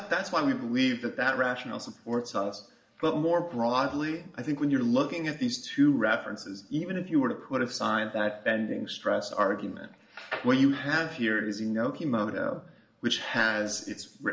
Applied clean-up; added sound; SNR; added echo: none; none; none; reverberation time 0.6 s.